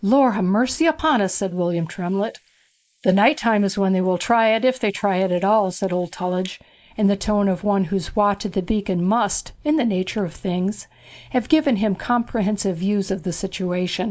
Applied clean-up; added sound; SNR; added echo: neural mask model Resemble Enhance denoiser.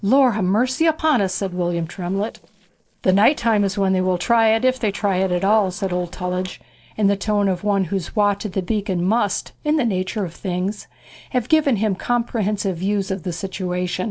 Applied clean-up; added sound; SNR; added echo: neural separator model SepFormer DNS4.